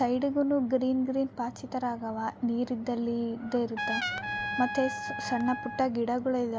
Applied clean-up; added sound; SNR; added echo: none; Trumpet; 7 dB; none.